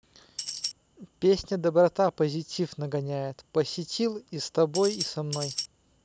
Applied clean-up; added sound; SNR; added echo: none; Tambourine; 5 dB; none.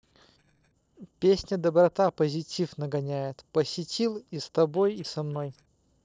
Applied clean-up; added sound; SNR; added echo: neural separator model SepFormer DNS4.